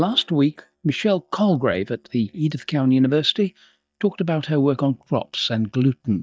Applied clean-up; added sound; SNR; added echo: neural mask model DeepFilterNet 3.